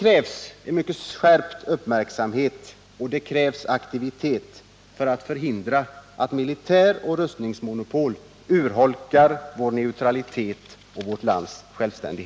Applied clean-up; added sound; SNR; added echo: none; none; none; none.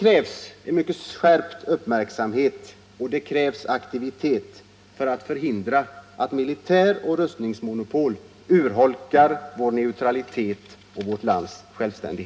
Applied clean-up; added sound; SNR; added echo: none; none; none; reverberation time 0.3 s.